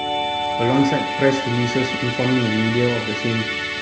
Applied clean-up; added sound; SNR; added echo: none; Musical instrument; 3 dB; none.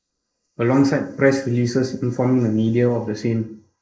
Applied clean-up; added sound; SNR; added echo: neural mask model Resemble Enhance denoiser.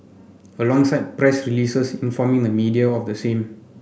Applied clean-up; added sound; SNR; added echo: none; none; none; none.